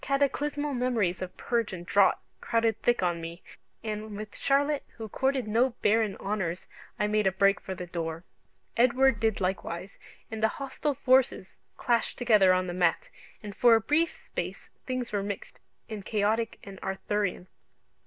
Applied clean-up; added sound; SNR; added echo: none; none; none; none.